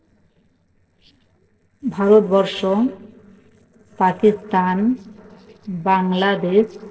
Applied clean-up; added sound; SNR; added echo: neural separator model SepFormer DNS4.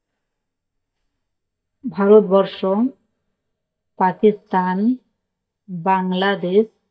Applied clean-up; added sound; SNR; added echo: neural mask model DeepFilterNet 3.